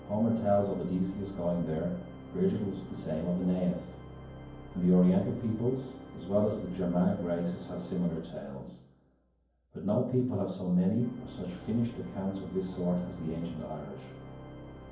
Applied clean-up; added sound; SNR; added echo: none; Organ; 15 dB; reverberation time 0.9 s.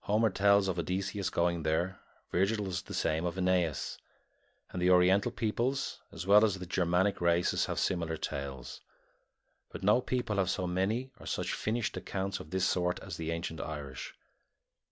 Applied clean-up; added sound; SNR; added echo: none; none; none; none.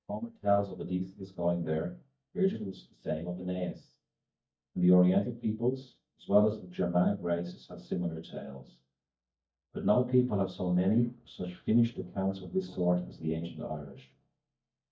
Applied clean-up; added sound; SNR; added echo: neural mask model DeepFilterNet 3.